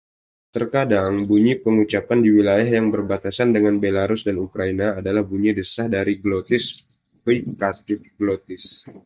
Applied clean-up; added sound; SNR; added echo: neural mask model DeepFilterNet 3.